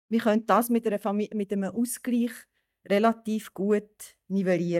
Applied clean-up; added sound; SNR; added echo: neural mask model DeepFilterNet 3.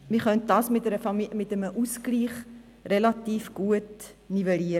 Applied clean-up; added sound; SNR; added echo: none; none; none; none.